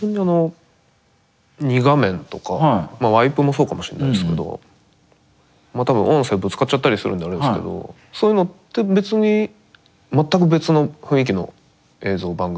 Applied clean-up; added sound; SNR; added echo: none; none; none; none.